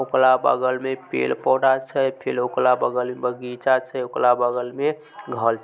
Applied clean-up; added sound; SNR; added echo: none; none; none; none.